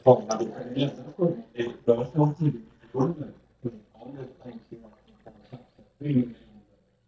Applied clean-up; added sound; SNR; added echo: neural mask model DeepFilterNet 3.